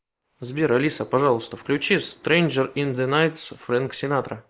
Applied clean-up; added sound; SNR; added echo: neural mask model Resemble Enhance denoiser.